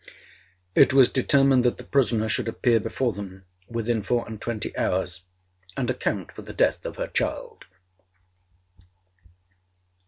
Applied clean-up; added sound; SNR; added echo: none; none; none; none.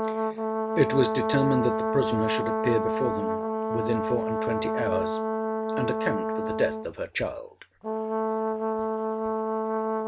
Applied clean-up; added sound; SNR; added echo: none; Brass instrument; -2 dB; none.